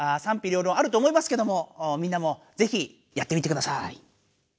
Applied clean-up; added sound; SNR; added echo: none; none; none; none.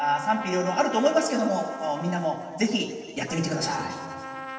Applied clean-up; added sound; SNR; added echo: none; Trumpet; 11 dB; reverberation time 2.4 s.